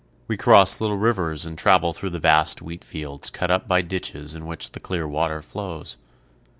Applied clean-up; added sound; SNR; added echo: none; none; none; none.